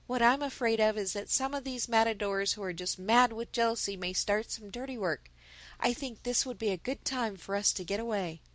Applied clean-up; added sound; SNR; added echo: none; none; none; none.